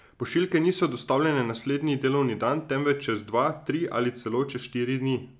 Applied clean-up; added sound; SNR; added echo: none; none; none; none.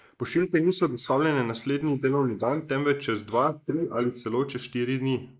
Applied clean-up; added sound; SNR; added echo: neural mask model Resemble Enhance denoiser.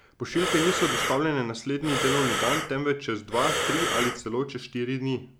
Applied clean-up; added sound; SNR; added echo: none; Breathing; 1 dB; none.